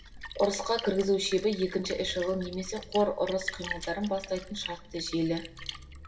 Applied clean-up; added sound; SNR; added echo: none; Splash, splatter; 12 dB; reverberation time 1.2 s.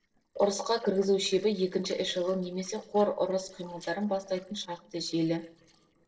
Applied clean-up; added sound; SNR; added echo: neural separator model SepFormer DNS4.